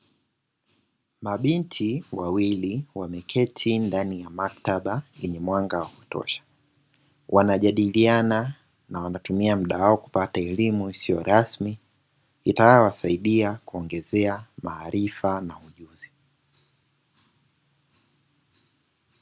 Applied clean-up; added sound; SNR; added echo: none; none; none; none.